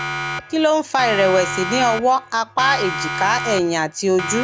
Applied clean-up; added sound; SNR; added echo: none; Siren; 7 dB; none.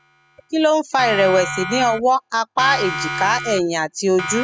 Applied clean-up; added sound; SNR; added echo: classical method spectral subtraction.